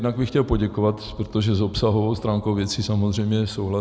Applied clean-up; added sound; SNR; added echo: none; none; none; none.